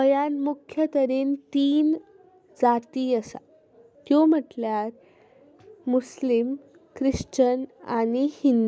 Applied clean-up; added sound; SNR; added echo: none; none; none; none.